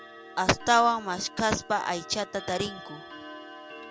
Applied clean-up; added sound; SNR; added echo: none; Clock; 15 dB; none.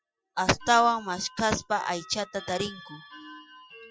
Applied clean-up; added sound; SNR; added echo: classical method Wiener filter.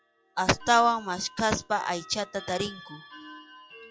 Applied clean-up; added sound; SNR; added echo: classical method log-MMSE.